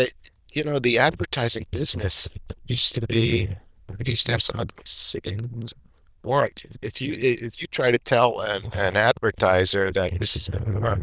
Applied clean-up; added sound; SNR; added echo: neural diffusion model UNIVERSE++.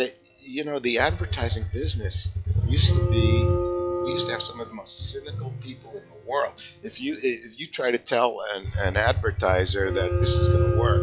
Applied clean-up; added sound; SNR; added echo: classical method log-MMSE.